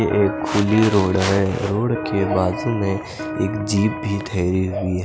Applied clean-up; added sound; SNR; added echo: none; Electric guitar; 9 dB; none.